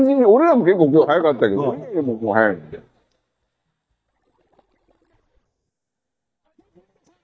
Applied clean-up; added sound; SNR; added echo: neural mask model DeepFilterNet 3.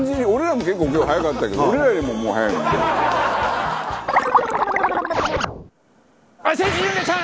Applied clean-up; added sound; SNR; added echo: none; Bowed string instrument; 19 dB; none.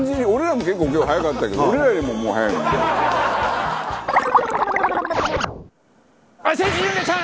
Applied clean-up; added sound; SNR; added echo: none; none; none; none.